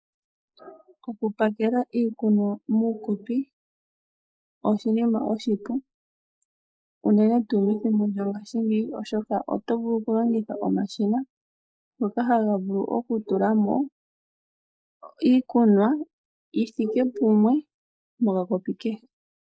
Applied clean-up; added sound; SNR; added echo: neural mask model Resemble Enhance denoiser.